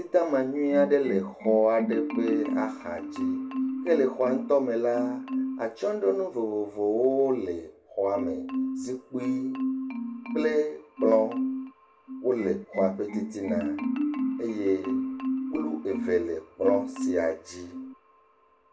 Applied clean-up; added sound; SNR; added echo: none; Marimba, xylophone; 4 dB; reverberation time 0.2 s.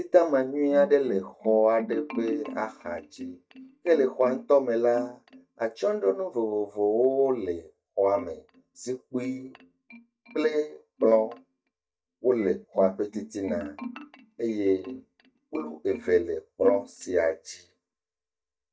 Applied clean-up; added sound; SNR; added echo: neural mask model DeepFilterNet 3.